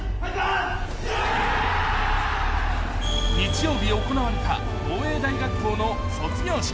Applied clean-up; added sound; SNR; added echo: none; Engine starting / Motor vehicle (road); 0 dB; none.